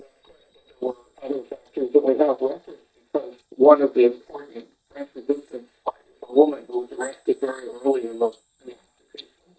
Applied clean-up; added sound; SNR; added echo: neural mask model DeepFilterNet 3.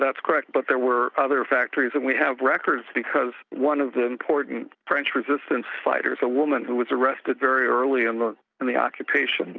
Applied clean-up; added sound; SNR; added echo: none; none; none; none.